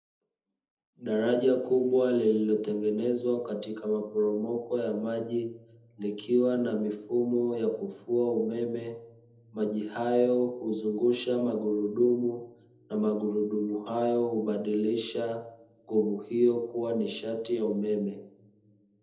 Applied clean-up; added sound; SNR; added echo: none; none; none; reverberation time 0.8 s.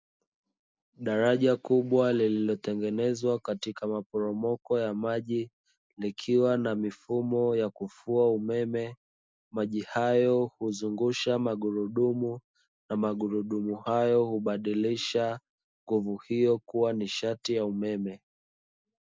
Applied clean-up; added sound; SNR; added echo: none; none; none; none.